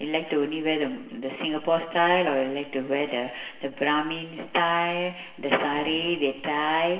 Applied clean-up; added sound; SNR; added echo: none; none; none; reverberation time 1.6 s.